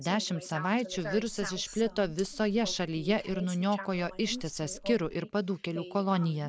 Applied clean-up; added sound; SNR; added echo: none; Water / Splash, splatter; 17 dB; none.